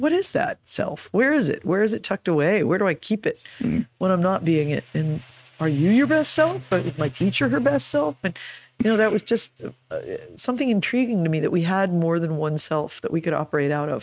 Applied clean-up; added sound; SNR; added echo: neural mask model RNNoise.